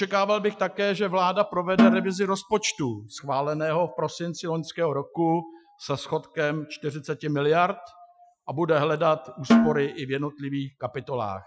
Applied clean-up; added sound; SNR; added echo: classical method Wiener filter.